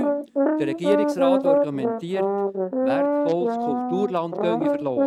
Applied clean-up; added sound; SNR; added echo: neural mask model RNNoise.